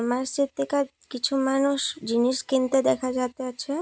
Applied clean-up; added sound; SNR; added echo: none; none; none; none.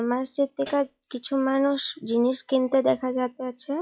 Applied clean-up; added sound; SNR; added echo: classical method log-MMSE.